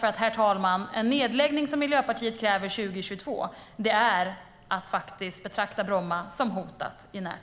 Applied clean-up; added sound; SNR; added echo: none; none; none; none.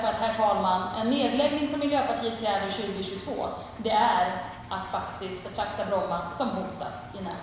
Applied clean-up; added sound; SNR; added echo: none; Engine; 17 dB; reverberation time 1.0 s.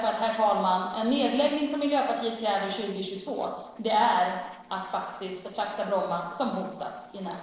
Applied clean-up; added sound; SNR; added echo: neural separator model SepFormer DNS4.